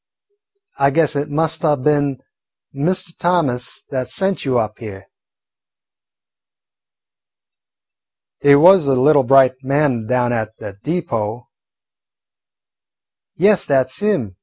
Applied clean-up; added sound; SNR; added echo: none; none; none; none.